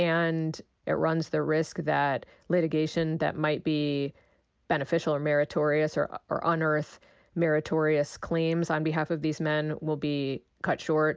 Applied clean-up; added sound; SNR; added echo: none; none; none; none.